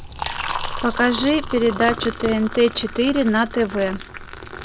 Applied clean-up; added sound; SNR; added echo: none; Liquid; 9 dB; none.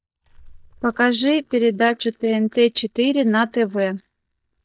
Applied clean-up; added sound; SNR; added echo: neural mask model DeepFilterNet 3.